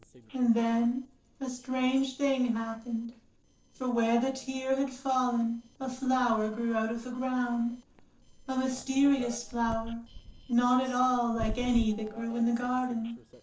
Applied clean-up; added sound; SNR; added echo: neural separator model SepFormer DNS4.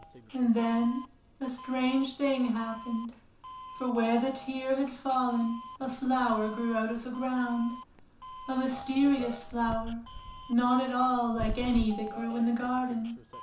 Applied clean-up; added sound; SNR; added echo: none; Doorbell; 13 dB; reverberation time 0.9 s.